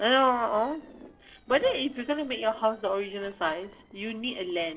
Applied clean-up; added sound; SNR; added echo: neural separator model SepFormer DNS4.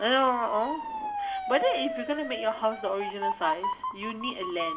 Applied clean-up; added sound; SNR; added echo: none; Motor vehicle (road) / Siren; 4 dB; reverberation time 1.0 s.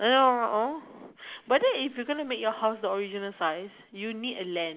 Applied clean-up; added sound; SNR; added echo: none; none; none; none.